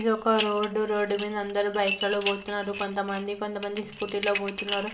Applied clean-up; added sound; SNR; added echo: none; Dishes, pots, and pans; 9 dB; reverberation time 1.7 s.